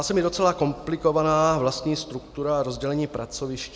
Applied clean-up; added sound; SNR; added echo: none; none; none; none.